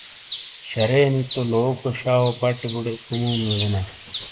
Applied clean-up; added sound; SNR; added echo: neural mask model Resemble Enhance denoiser.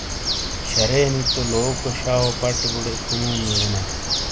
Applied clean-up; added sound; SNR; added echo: none; Bird; 1 dB; none.